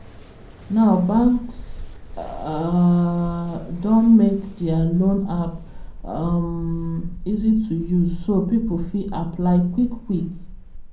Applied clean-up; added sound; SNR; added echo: none; Mechanical fan; 12 dB; reverberation time 0.5 s.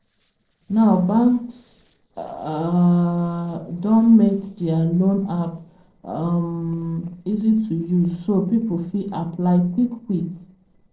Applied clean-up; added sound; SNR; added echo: neural separator model SepFormer DNS4.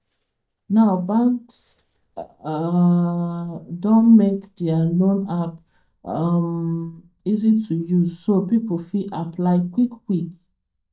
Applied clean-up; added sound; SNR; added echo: neural mask model DeepFilterNet 3.